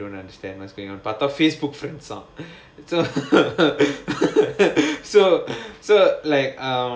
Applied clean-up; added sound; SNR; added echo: none; none; none; none.